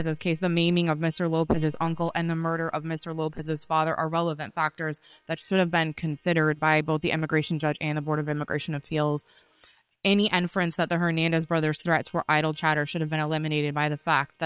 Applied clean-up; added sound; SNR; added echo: neural separator model SepFormer WHAM!.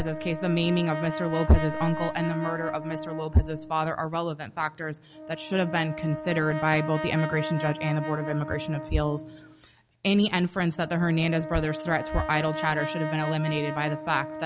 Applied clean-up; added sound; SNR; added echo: none; Brass instrument; 9 dB; none.